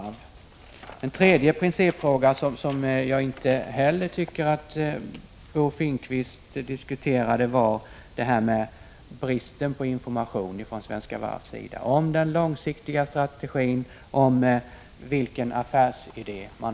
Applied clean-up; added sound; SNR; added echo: none; Explosion; 20 dB; none.